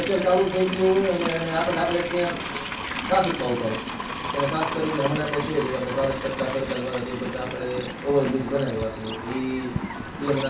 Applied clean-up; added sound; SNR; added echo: none; Livestock, farm animals, working animals; 6 dB; reverberation time 0.2 s.